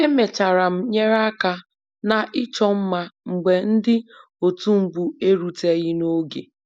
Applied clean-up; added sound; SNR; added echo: none; none; none; none.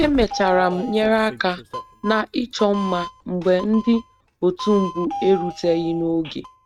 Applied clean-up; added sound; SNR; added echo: neural mask model RNNoise.